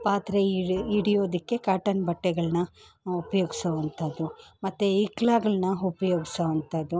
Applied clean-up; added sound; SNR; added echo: none; Bowed string instrument; 20 dB; none.